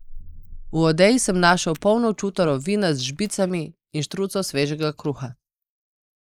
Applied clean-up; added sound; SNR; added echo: neural mask model Resemble Enhance denoiser.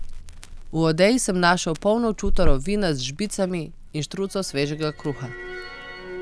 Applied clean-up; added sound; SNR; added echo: none; Crackle; 2 dB; none.